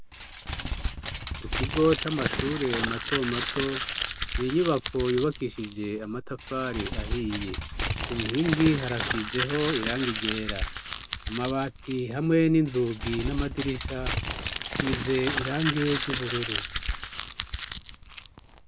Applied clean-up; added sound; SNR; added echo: none; Crumpling, crinkling; 1 dB; none.